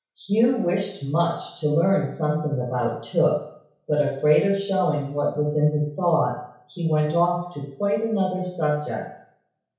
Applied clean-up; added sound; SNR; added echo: none; none; none; reverberation time 0.6 s.